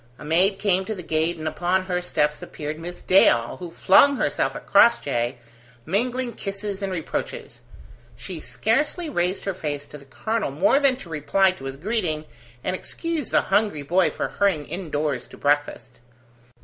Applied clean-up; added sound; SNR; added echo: none; none; none; none.